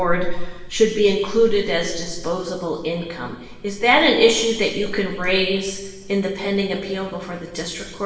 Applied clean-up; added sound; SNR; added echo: none; none; none; reverberation time 1.2 s.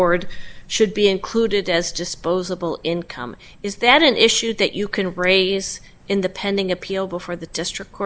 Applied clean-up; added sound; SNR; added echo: none; none; none; none.